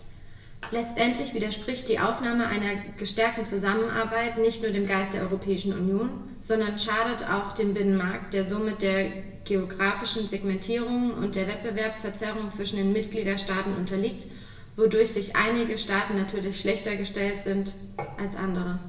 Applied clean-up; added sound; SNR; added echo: none; none; none; reverberation time 1.0 s.